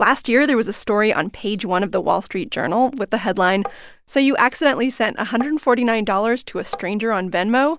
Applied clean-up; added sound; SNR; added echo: none; Tap; 14 dB; none.